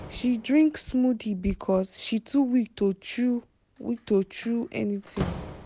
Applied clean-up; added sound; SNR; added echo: none; Slam; 16 dB; none.